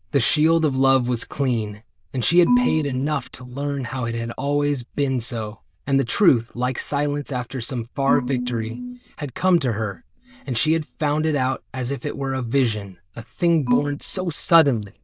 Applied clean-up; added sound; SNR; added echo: neural diffusion model UNIVERSE++.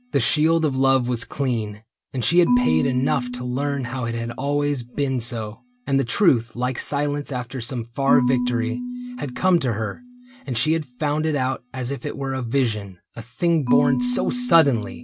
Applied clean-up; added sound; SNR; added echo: none; Marimba, xylophone / Wood; 6 dB; none.